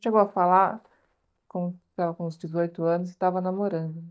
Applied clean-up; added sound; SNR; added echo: neural mask model DeepFilterNet 3.